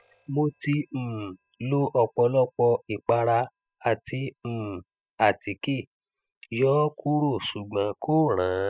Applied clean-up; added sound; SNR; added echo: classical method spectral subtraction.